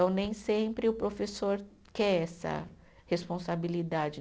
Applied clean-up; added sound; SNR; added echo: none; none; none; none.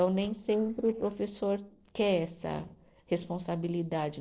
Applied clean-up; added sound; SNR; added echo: neural separator model SepFormer DNS4.